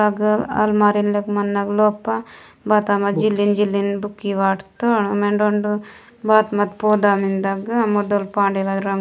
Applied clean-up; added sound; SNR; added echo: none; none; none; none.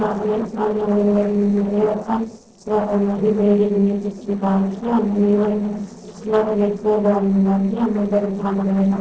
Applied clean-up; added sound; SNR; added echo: neural separator model SepFormer DNS4.